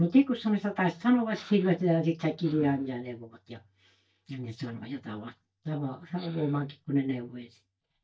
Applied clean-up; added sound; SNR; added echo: neural mask model DeepFilterNet 3.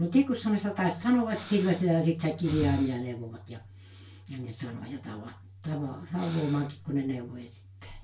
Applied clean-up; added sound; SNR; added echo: none; Breathing; 19 dB; reverberation time 0.2 s.